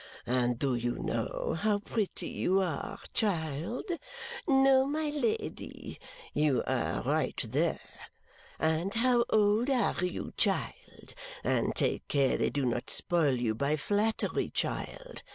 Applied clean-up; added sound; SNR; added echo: none; none; none; none.